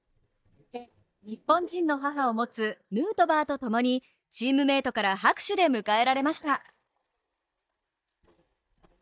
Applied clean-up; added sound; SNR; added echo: neural mask model DeepFilterNet 3.